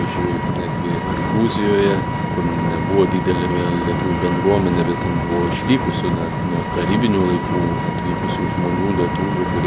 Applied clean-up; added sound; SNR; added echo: none; Vehicle; 0 dB; none.